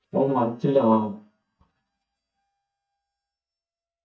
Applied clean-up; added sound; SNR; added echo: neural mask model DeepFilterNet 3.